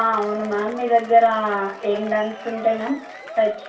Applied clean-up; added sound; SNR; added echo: none; Applause / Crowd / Cheering; 16 dB; reverberation time 0.4 s.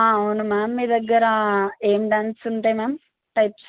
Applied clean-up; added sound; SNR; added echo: none; none; none; none.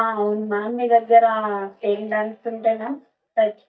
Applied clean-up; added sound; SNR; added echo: neural mask model DeepFilterNet 3.